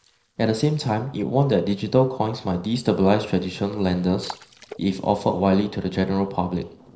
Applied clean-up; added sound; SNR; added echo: neural separator model SepFormer DNS4.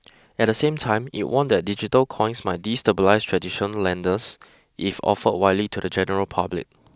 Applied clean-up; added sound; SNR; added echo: none; none; none; none.